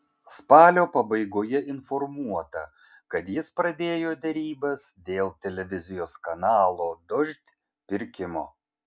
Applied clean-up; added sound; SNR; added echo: none; none; none; none.